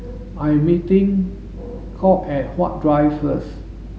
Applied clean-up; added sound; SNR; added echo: none; none; none; none.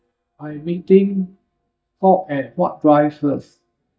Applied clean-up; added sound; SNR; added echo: neural mask model DeepFilterNet 3.